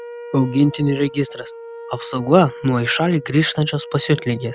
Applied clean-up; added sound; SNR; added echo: none; Wind instrument, woodwind instrument; 16 dB; none.